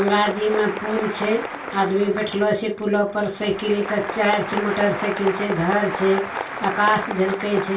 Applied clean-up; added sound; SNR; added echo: none; Applause; 8 dB; reverberation time 0.2 s.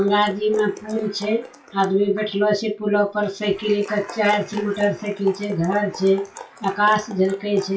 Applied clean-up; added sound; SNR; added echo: classical method WPE with log-MMSE.